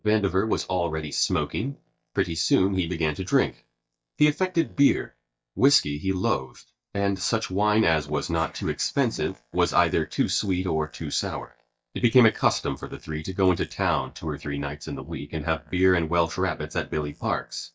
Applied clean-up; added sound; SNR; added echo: neural mask model DeepFilterNet 3.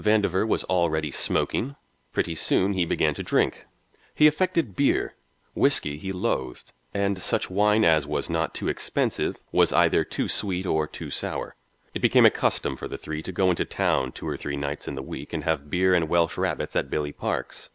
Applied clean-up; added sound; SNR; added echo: none; none; none; none.